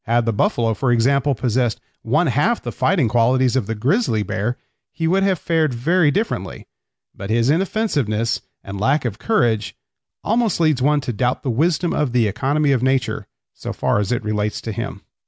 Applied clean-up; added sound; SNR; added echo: none; none; none; none.